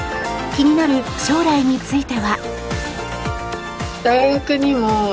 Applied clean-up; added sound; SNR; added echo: none; none; none; none.